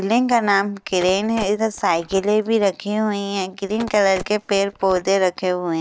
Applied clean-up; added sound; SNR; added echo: none; Telephone; 18 dB; none.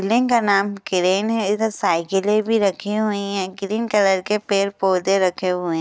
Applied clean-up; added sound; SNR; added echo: none; none; none; none.